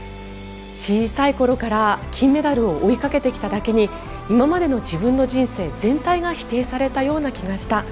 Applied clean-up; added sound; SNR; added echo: none; none; none; none.